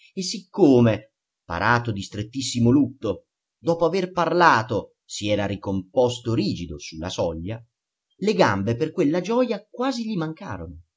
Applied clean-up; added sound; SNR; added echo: none; none; none; none.